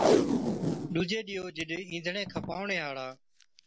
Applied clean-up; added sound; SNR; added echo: none; Packing tape, duct tape; -4 dB; none.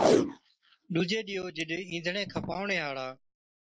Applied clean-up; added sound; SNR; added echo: neural mask model Resemble Enhance denoiser.